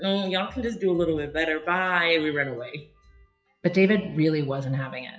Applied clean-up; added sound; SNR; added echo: classical method WPE with log-MMSE.